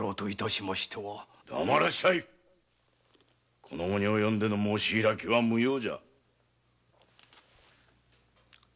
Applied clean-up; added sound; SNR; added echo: none; none; none; none.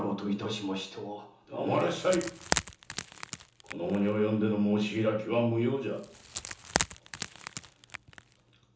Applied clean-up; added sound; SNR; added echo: none; Wood; 7 dB; reverberation time 1.2 s.